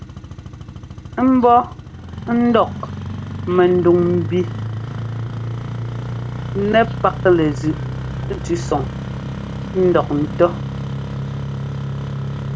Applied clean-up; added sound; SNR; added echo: none; Engine starting; 6 dB; none.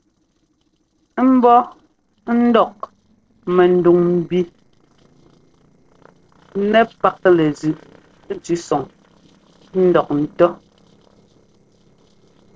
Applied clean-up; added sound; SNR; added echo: neural separator model SepFormer DNS4.